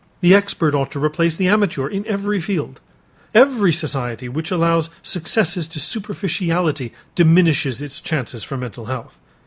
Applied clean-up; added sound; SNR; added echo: none; none; none; none.